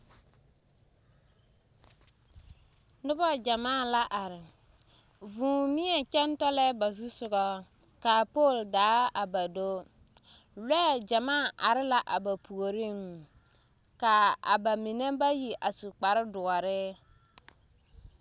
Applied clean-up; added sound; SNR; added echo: none; none; none; none.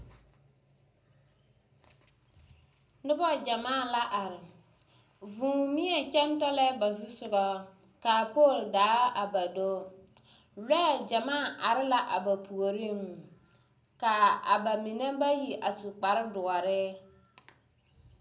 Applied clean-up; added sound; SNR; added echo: none; none; none; reverberation time 0.5 s.